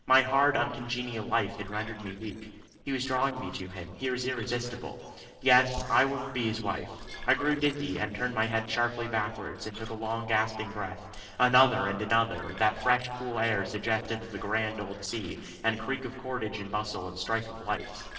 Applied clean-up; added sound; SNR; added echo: neural separator model SepFormer DNS4.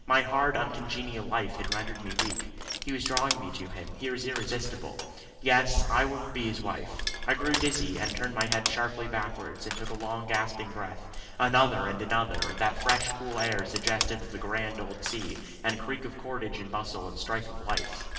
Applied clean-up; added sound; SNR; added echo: none; Crushing; 6 dB; reverberation time 2.0 s.